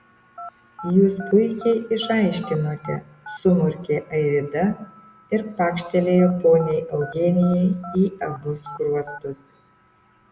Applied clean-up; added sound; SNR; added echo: none; Telephone; 17 dB; none.